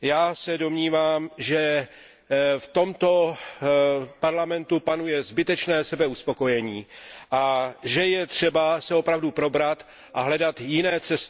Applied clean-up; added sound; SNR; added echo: none; none; none; none.